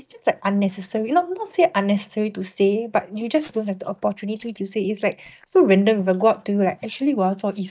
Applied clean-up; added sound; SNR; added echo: neural mask model DeepFilterNet 3.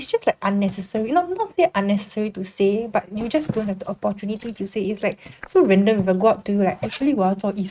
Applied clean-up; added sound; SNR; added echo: neural mask model RNNoise.